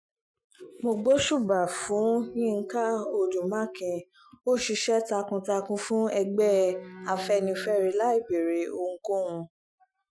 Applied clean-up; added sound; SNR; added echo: classical method Wiener filter.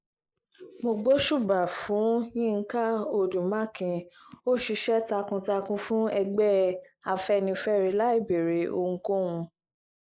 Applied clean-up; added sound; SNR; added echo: neural mask model Resemble Enhance denoiser.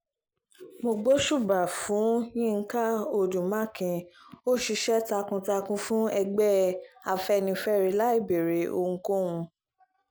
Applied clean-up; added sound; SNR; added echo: none; none; none; none.